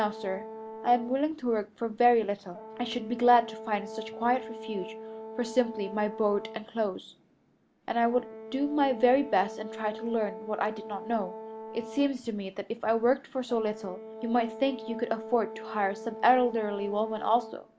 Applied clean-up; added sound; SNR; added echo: none; Brass instrument; 13 dB; none.